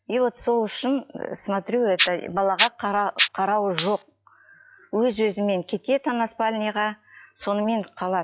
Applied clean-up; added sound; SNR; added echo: classical method log-MMSE.